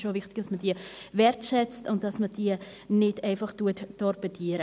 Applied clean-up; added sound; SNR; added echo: none; none; none; none.